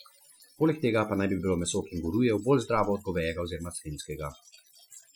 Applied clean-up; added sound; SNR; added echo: classical method Wiener filter.